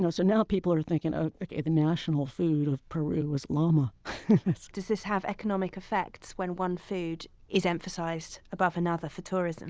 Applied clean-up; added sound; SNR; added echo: none; none; none; none.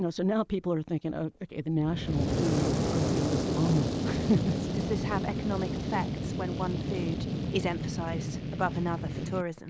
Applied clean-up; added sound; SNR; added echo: none; Fire; 0 dB; none.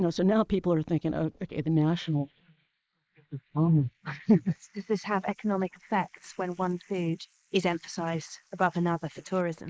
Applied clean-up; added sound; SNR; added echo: neural mask model Resemble Enhance denoiser.